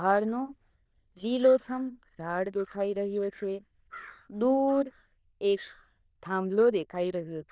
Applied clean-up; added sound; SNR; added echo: neural diffusion model UNIVERSE++.